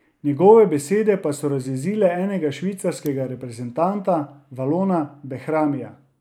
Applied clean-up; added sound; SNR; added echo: neural mask model Resemble Enhance denoiser.